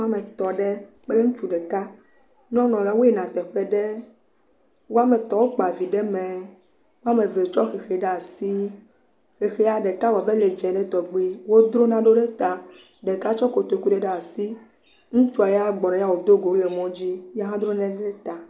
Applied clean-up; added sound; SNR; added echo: none; none; none; none.